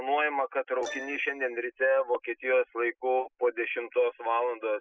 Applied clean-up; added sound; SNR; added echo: classical method spectral subtraction.